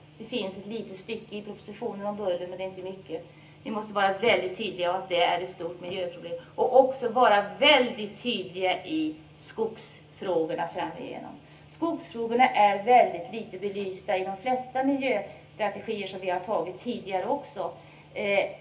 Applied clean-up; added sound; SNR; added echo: none; none; none; reverberation time 0.3 s.